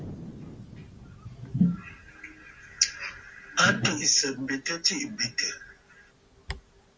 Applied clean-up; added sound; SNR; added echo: none; Thunder; 19 dB; none.